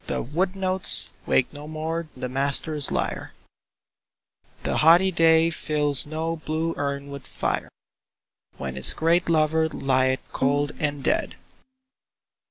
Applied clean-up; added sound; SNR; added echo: none; Bowed string instrument; 7 dB; none.